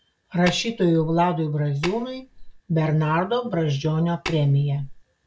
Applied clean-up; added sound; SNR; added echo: none; Tap; 13 dB; none.